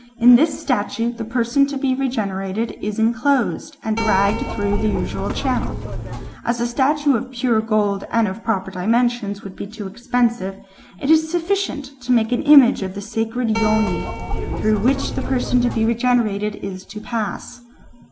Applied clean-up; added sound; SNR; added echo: none; Keyboard (musical); 5 dB; none.